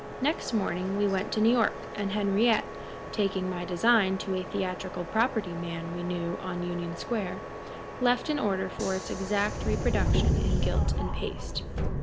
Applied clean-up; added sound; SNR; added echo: none; Subway, metro, underground; 3 dB; none.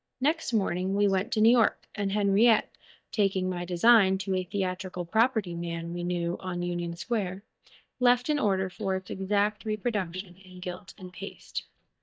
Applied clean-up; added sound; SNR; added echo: neural mask model DeepFilterNet 3.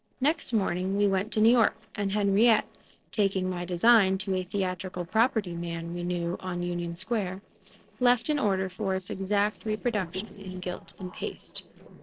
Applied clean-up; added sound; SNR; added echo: neural separator model SepFormer DNS4.